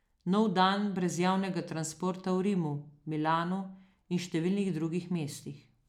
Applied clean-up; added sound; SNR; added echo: none; none; none; none.